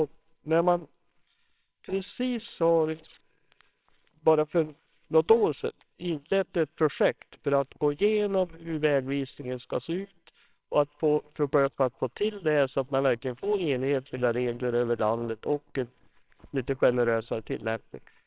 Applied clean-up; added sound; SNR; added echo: neural separator model SepFormer WHAMR!.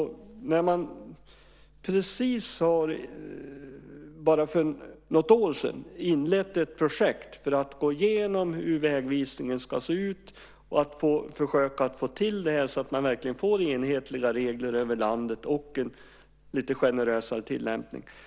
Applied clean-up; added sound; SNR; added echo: none; none; none; none.